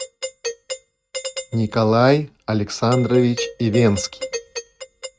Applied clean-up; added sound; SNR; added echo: neural mask model RNNoise.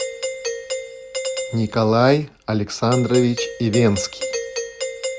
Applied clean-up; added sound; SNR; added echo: none; Doorbell; 7 dB; none.